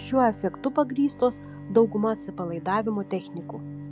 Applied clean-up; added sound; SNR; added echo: none; Bowed string instrument; 14 dB; none.